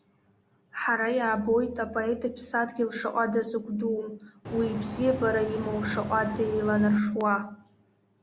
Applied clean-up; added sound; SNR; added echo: none; Boat, Water vehicle; 9 dB; none.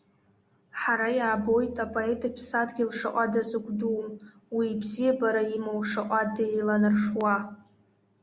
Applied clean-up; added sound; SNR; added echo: none; none; none; none.